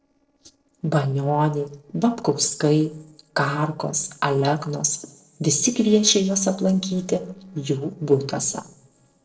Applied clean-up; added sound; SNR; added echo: neural separator model SepFormer DNS4.